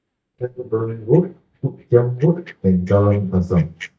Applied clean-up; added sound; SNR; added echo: neural mask model DeepFilterNet 3.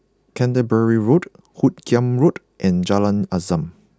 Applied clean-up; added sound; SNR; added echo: none; none; none; none.